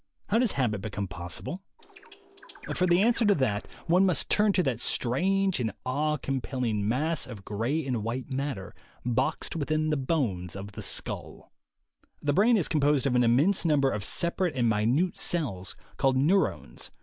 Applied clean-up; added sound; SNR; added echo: none; Bird; 18 dB; none.